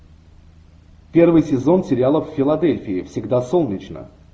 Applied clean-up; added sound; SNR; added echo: none; none; none; none.